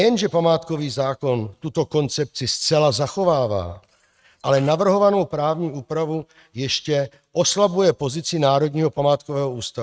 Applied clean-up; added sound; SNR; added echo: neural mask model RNNoise.